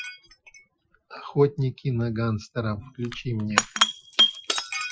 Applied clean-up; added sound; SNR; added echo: classical method Wiener filter.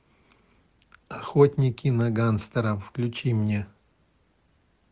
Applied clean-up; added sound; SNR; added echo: none; none; none; none.